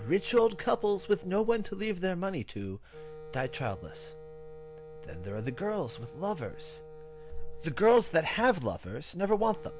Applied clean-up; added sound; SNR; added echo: none; Wind instrument, woodwind instrument; 18 dB; none.